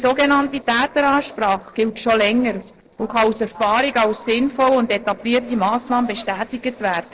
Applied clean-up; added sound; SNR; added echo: neural separator model SepFormer DNS4.